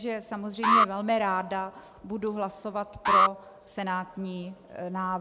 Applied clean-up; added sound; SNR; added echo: none; Alarm; -3 dB; none.